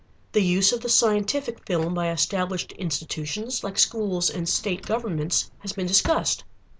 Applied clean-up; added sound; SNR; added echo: none; Drawer open or close; 18 dB; none.